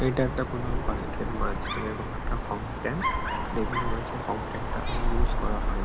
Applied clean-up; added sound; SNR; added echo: none; Dog; -5 dB; none.